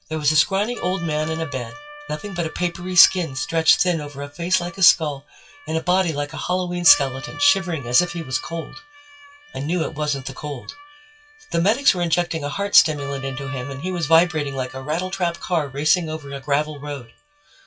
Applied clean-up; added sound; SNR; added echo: classical method WPE with log-MMSE.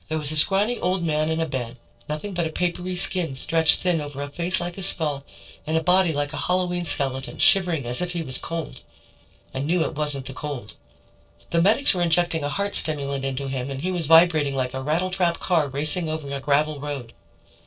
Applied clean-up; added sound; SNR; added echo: neural separator model SepFormer DNS4.